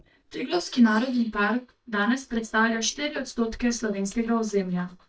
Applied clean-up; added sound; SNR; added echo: neural mask model DeepFilterNet 3.